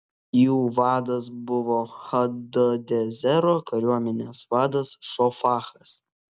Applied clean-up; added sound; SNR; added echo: none; none; none; none.